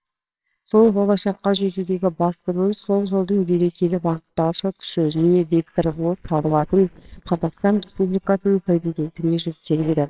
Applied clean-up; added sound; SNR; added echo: neural separator model SepFormer WHAMR!.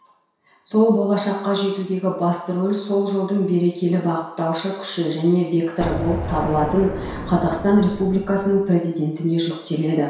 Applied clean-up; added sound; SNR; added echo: none; Explosion; 8 dB; reverberation time 0.7 s.